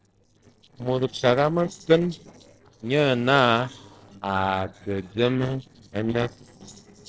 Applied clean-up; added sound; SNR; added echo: neural separator model SepFormer DNS4.